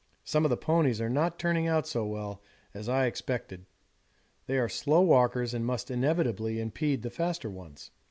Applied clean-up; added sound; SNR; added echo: none; none; none; none.